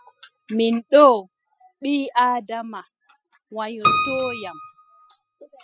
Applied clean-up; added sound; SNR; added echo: classical method spectral subtraction.